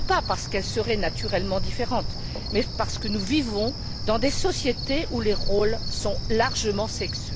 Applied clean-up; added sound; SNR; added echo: none; Cricket; 1 dB; none.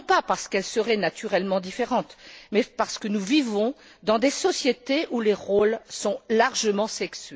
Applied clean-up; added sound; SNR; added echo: none; none; none; none.